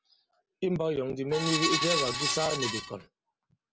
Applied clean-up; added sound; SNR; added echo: none; Screech; -1 dB; none.